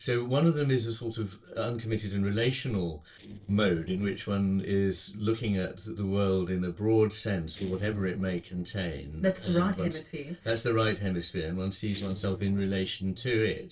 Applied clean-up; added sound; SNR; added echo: neural separator model SepFormer DNS4.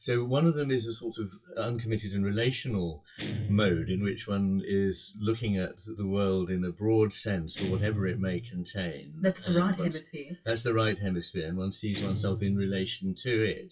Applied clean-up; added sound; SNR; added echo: classical method WPE with log-MMSE.